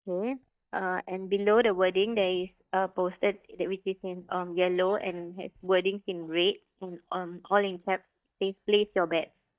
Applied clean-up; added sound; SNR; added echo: neural mask model DeepFilterNet 3.